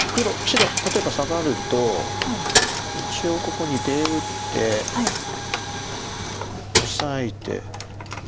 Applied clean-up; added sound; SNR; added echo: none; Coin (dropping); 0 dB; none.